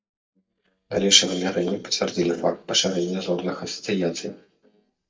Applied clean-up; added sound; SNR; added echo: neural mask model DeepFilterNet 3.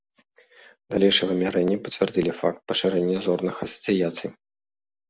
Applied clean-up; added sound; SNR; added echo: none; none; none; none.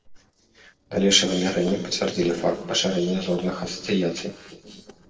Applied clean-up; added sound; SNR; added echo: neural separator model SepFormer DNS4.